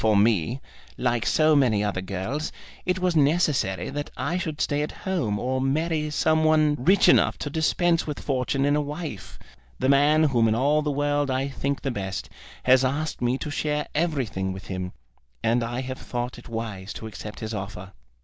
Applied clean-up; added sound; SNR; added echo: none; none; none; none.